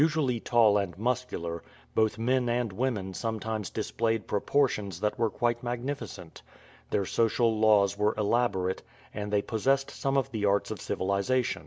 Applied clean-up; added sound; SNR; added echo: none; none; none; none.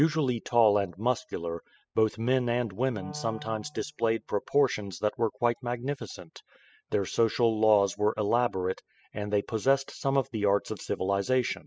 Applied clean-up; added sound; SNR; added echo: classical method spectral subtraction.